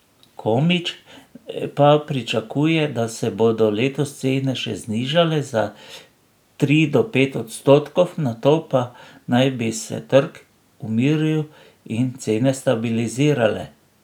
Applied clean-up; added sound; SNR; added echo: none; none; none; none.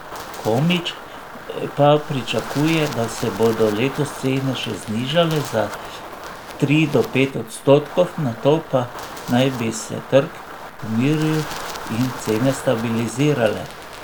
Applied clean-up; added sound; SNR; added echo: none; Wind; 12 dB; none.